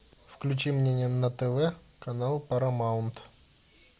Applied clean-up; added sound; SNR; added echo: none; none; none; none.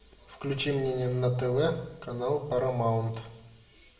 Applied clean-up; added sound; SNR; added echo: none; none; none; reverberation time 0.6 s.